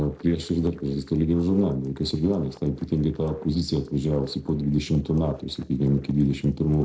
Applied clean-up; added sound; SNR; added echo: neural separator model SepFormer DNS4.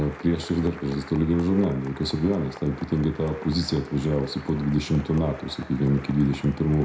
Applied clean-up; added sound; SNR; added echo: none; Applause; 19 dB; reverberation time 0.4 s.